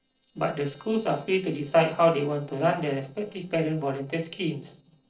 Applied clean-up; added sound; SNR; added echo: neural separator model SepFormer DNS4.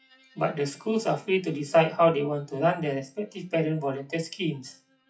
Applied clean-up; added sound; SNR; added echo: classical method WPE with log-MMSE.